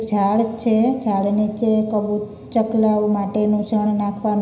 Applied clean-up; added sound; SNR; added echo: none; none; none; reverberation time 0.9 s.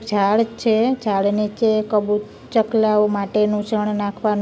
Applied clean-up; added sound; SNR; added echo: none; none; none; none.